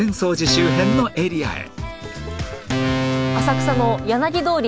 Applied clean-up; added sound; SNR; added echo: none; Organ; 3 dB; none.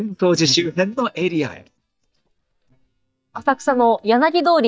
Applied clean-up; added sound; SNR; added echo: neural mask model DeepFilterNet 3.